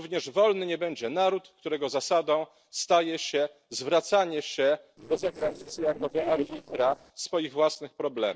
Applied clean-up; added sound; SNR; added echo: neural separator model SepFormer DNS4.